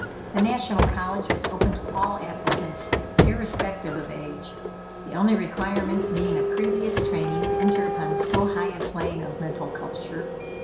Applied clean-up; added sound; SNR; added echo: none; Printer; -2 dB; reverberation time 0.7 s.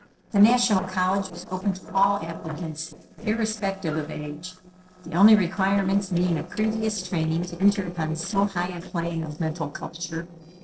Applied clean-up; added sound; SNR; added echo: neural separator model SepFormer DNS4.